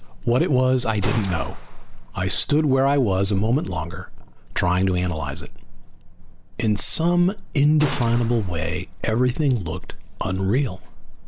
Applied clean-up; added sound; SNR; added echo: none; Gunshot, gunfire; 15 dB; none.